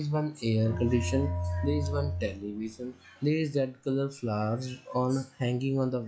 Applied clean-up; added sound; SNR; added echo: classical method log-MMSE.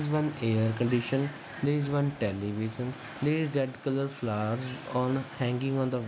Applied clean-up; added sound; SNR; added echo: none; none; none; none.